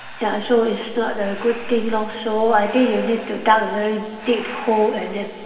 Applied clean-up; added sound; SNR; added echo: none; Breathing; 19 dB; reverberation time 2.2 s.